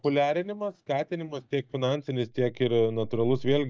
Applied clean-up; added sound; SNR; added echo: neural mask model DeepFilterNet 3.